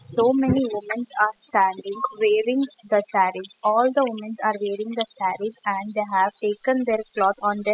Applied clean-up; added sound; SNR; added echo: classical method spectral subtraction.